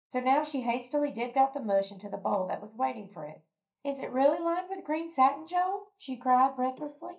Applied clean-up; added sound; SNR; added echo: neural mask model DeepFilterNet 3.